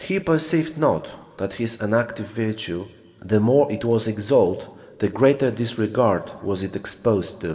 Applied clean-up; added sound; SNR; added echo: none; none; none; reverberation time 2.9 s.